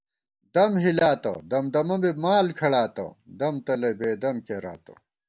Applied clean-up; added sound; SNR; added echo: none; none; none; none.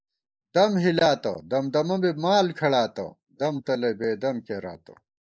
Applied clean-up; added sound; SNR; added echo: neural mask model Resemble Enhance denoiser.